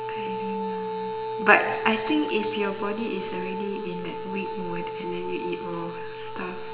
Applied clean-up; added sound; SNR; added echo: none; Wind instrument, woodwind instrument; 4 dB; reverberation time 1.6 s.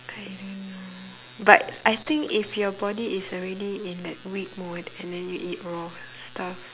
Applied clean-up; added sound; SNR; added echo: none; none; none; none.